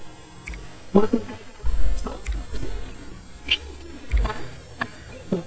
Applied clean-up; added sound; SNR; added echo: neural mask model DeepFilterNet 3.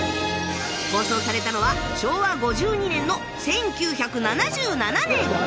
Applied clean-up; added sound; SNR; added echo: none; none; none; none.